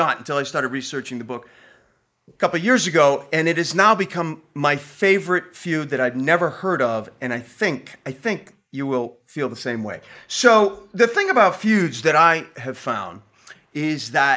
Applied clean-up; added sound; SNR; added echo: neural mask model Resemble Enhance denoiser.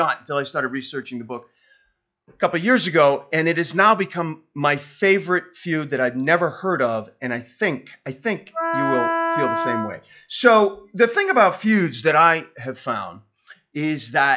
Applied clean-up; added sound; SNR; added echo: classical method log-MMSE.